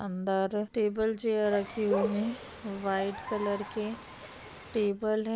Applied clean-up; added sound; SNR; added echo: none; Bird; 8 dB; none.